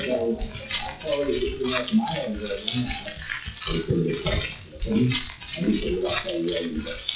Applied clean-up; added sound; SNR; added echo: classical method WPE with log-MMSE.